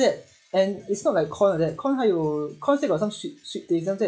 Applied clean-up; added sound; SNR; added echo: classical method log-MMSE.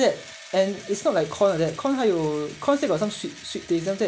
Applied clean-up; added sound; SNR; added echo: none; Engine / Drill; 19 dB; none.